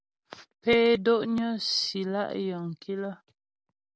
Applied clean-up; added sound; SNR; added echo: none; none; none; none.